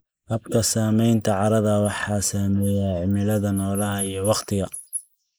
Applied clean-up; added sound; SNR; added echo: neural mask model Resemble Enhance denoiser.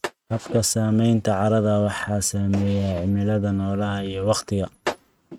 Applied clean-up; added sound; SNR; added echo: neural mask model RNNoise.